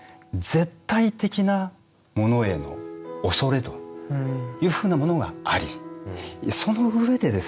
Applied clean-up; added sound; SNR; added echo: none; none; none; none.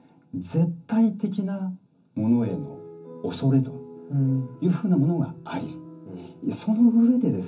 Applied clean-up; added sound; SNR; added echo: none; none; none; reverberation time 0.3 s.